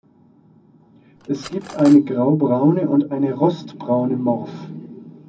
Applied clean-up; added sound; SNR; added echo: none; Cutlery, silverware; 18 dB; reverberation time 0.4 s.